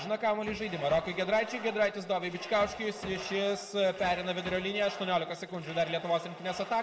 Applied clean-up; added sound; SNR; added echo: none; Bass drum; 16 dB; reverberation time 1.1 s.